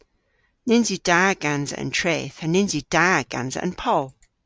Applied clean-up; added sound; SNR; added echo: none; none; none; none.